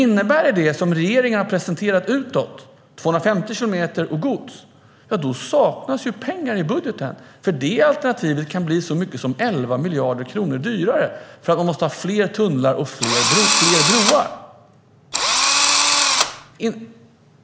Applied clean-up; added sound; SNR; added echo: none; Engine / Drill; -3 dB; none.